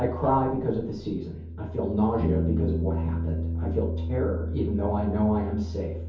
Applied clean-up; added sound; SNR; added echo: none; Bass guitar; 2 dB; reverberation time 0.6 s.